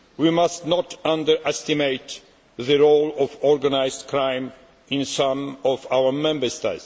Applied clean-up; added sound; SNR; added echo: none; none; none; none.